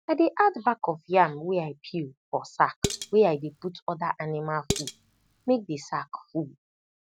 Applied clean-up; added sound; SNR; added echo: none; Dishes, pots, and pans; 7 dB; none.